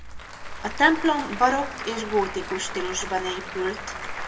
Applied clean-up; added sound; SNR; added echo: none; Applause / Crowd; 8 dB; reverberation time 0.9 s.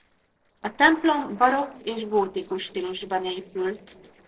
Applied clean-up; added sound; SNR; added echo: neural separator model SepFormer DNS4.